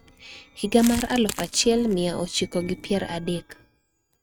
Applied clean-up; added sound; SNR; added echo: neural mask model RNNoise.